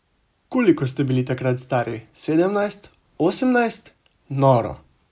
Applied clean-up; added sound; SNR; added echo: none; none; none; none.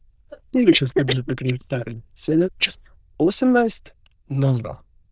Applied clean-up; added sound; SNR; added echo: neural diffusion model UNIVERSE++.